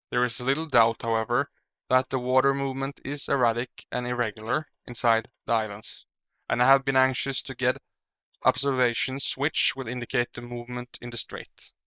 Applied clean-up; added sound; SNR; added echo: neural mask model Resemble Enhance denoiser.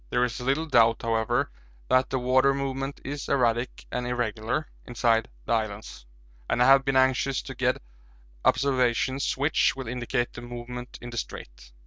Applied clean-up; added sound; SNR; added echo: none; none; none; none.